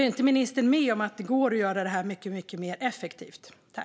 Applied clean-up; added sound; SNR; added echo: none; none; none; none.